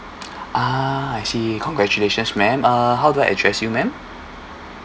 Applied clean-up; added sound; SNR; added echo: none; none; none; none.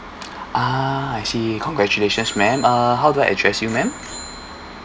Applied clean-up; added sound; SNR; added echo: none; Bicycle bell; 20 dB; none.